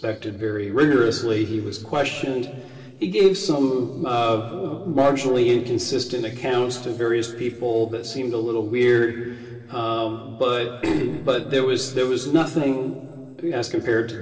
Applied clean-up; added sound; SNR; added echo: neural separator model SepFormer DNS4.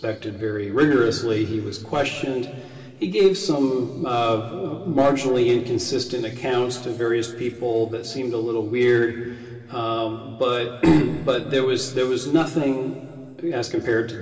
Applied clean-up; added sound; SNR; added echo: none; Brass instrument; 17 dB; reverberation time 2.5 s.